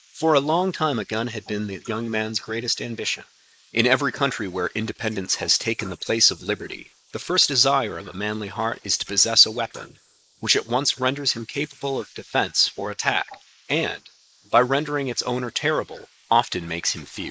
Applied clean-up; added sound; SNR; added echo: neural mask model Resemble Enhance denoiser.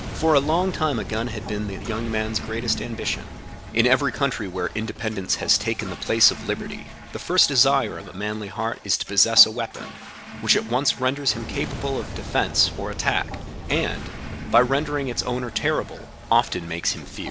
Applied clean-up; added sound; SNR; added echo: none; Toilet flush / Water + Boom; 10 dB; none.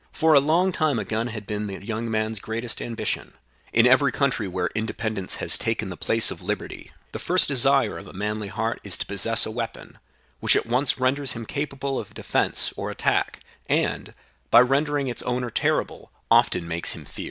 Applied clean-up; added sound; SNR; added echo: none; none; none; none.